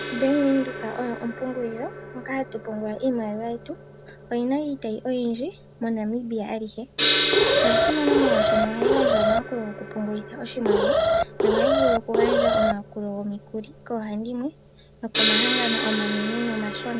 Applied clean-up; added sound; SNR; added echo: none; Alarm + Gong; -2 dB; none.